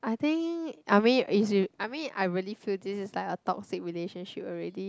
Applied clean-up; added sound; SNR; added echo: none; none; none; none.